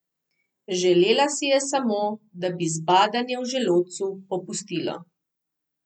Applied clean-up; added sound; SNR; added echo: none; none; none; none.